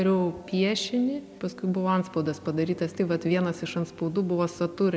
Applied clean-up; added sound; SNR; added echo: none; none; none; none.